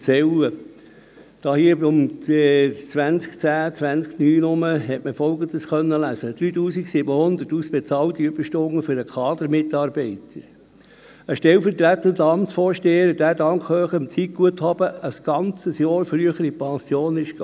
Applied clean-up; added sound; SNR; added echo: none; none; none; none.